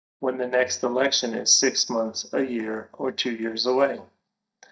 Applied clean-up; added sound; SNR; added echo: neural mask model DeepFilterNet 3.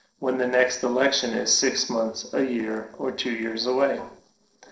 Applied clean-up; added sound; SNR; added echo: neural separator model SepFormer DNS4.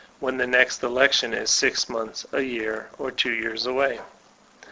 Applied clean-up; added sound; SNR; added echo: none; none; none; none.